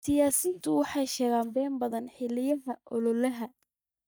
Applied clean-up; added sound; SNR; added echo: neural mask model DeepFilterNet 3.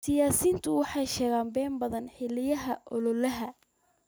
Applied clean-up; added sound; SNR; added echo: none; none; none; none.